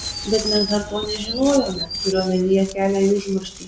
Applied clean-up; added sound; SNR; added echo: none; Chirp, tweet; 9 dB; none.